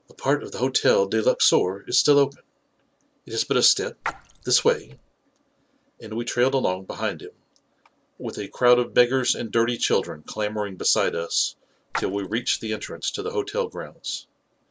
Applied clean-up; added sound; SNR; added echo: none; Splash, splatter; 12 dB; none.